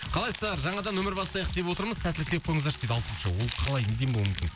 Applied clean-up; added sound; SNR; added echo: none; Crumpling, crinkling; 11 dB; none.